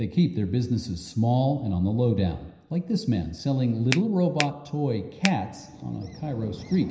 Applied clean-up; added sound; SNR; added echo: none; Finger snapping; 7 dB; reverberation time 0.9 s.